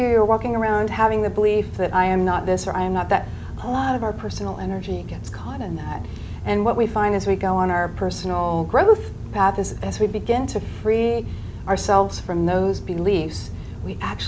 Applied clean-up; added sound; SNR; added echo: none; none; none; none.